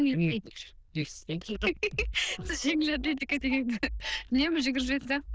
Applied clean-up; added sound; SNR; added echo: neural diffusion model UNIVERSE++.